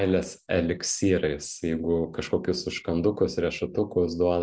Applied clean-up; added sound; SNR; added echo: none; none; none; none.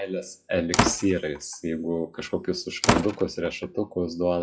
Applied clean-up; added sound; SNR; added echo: classical method WPE with log-MMSE.